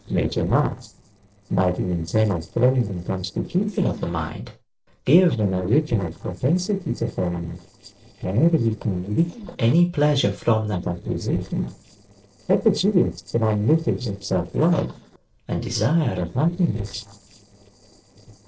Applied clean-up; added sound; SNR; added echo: neural separator model SepFormer DNS4.